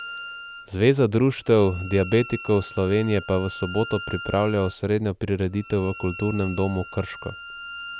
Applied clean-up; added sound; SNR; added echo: none; Bowed string instrument; 14 dB; none.